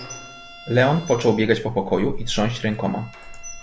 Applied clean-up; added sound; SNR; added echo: none; Bowed string instrument + Squeak; 20 dB; none.